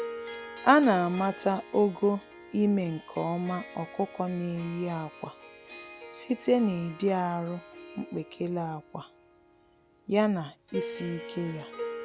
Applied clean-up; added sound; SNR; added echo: none; Harp; 14 dB; none.